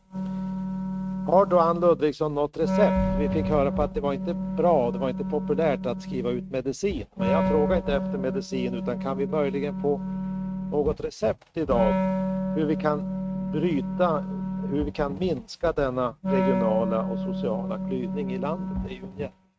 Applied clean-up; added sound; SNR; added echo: neural mask model RNNoise.